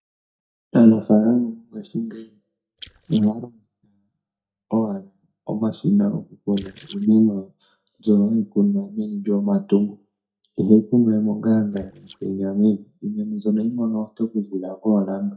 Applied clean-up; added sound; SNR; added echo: neural mask model DeepFilterNet 3.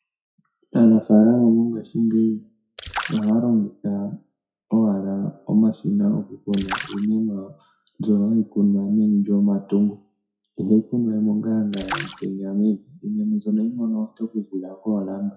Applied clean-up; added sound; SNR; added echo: classical method WPE with log-MMSE.